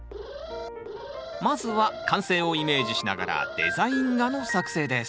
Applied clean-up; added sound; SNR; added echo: none; Alarm; 12 dB; none.